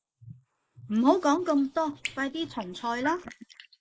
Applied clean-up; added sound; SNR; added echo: neural mask model Resemble Enhance denoiser.